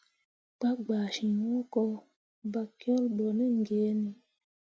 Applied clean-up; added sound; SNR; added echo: none; none; none; none.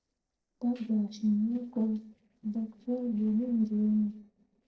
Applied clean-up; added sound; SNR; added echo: neural separator model SepFormer DNS4.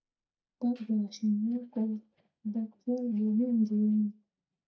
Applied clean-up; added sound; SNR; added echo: neural mask model DeepFilterNet 3.